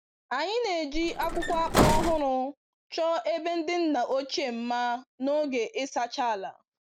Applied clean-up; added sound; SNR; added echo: none; Bus; -2 dB; none.